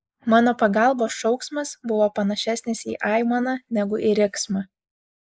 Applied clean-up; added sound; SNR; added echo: neural mask model Resemble Enhance denoiser.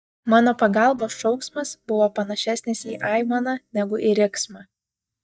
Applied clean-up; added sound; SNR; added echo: neural mask model DeepFilterNet 3.